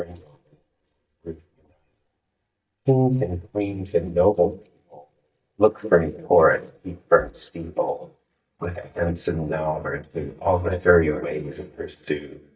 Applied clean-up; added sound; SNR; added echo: neural mask model DeepFilterNet 3.